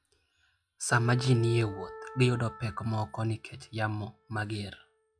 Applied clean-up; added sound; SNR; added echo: classical method log-MMSE.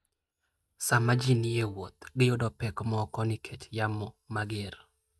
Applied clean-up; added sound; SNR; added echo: neural mask model DeepFilterNet 3.